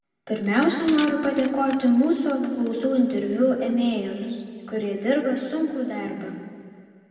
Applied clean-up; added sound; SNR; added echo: none; Crushing; 17 dB; reverberation time 2.1 s.